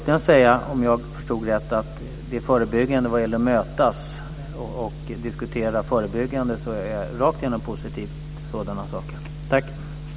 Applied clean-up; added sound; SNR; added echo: none; none; none; none.